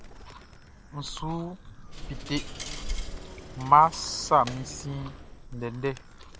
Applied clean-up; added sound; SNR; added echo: none; Animal + Coin (dropping); 10 dB; none.